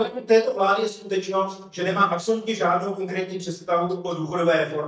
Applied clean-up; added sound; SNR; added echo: neural mask model DeepFilterNet 3.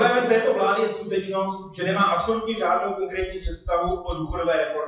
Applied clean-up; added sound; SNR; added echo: classical method WPE with log-MMSE.